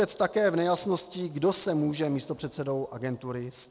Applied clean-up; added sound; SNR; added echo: none; none; none; none.